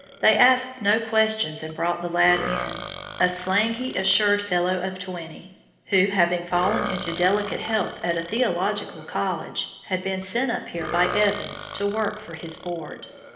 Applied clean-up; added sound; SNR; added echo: none; Burping, eructation; 12 dB; reverberation time 1.0 s.